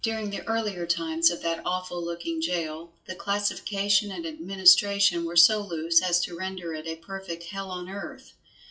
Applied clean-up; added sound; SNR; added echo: classical method WPE with log-MMSE.